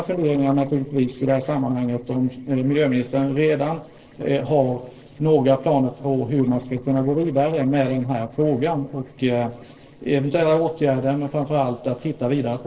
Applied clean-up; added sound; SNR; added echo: neural separator model SepFormer DNS4.